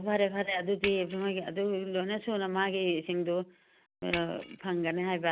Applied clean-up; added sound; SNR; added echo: none; Shatter; 12 dB; none.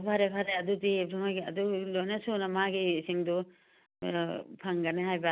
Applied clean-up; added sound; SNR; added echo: none; none; none; none.